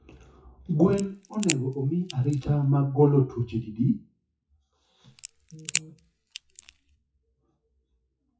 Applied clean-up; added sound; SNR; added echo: classical method WPE with log-MMSE.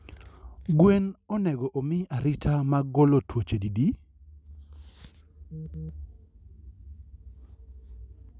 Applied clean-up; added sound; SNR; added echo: none; none; none; none.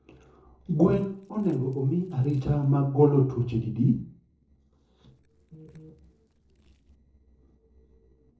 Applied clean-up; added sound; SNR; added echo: neural separator model SepFormer DNS4.